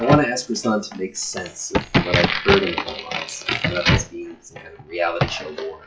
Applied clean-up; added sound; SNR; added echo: classical method WPE with log-MMSE.